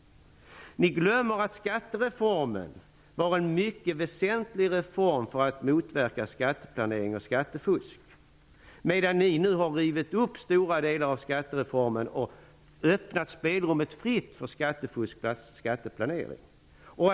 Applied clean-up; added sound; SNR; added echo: none; none; none; none.